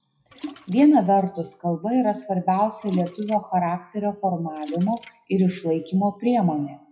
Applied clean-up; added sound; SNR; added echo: classical method WPE with log-MMSE.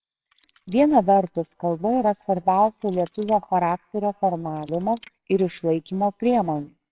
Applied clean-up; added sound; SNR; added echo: neural separator model SepFormer WHAMR!.